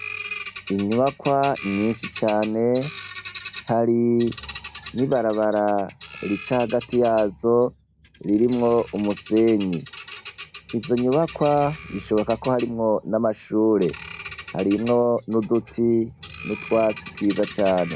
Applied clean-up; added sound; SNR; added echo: none; Bird vocalization, bird call, bird song; 8 dB; none.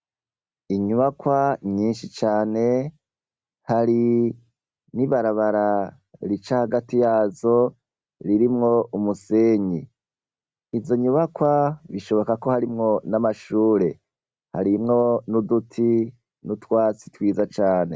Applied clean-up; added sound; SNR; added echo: none; none; none; none.